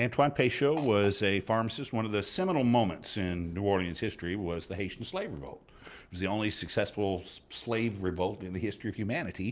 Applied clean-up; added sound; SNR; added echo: none; Fart; 16 dB; none.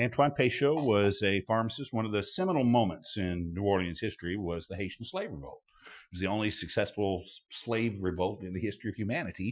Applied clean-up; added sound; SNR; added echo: classical method Wiener filter.